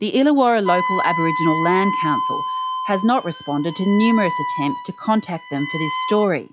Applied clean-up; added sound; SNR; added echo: classical method log-MMSE.